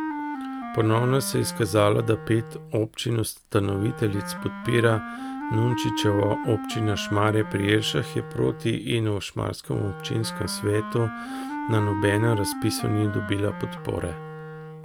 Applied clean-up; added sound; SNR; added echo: none; Wind instrument, woodwind instrument; 8 dB; none.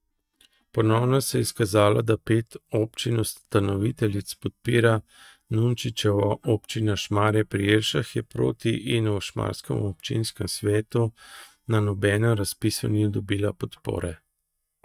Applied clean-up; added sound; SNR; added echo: neural mask model DeepFilterNet 3.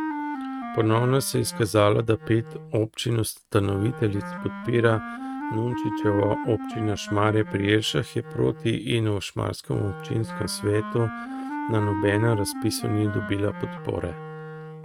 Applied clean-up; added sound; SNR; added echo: neural mask model RNNoise.